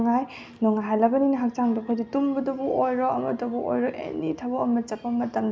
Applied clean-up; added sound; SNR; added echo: none; none; none; none.